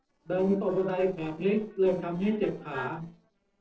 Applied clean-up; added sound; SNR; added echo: neural separator model SepFormer DNS4.